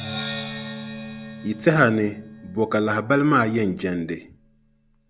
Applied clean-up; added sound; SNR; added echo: none; Percussion; 13 dB; none.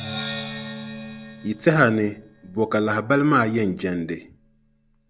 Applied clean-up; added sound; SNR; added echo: neural separator model SepFormer DNS4.